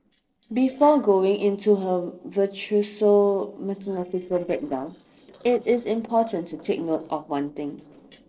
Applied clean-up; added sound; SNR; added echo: neural separator model SepFormer DNS4.